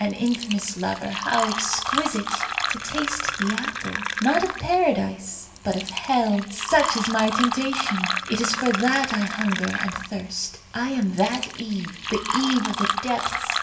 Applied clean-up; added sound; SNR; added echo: none; Fill (with liquid); 4 dB; reverberation time 0.8 s.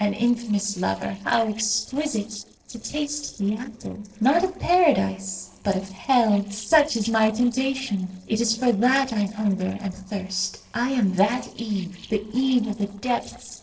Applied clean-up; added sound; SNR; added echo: neural separator model SepFormer DNS4.